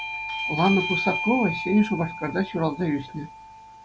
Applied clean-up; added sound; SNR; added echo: none; Bell / Doorbell; 6 dB; none.